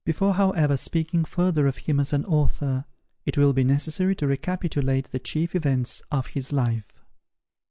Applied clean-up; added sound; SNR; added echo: none; none; none; none.